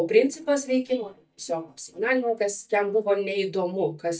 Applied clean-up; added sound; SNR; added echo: neural mask model DeepFilterNet 3.